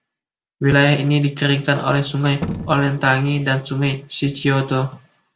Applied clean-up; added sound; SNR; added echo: none; Burping, eructation + Slam; 13 dB; none.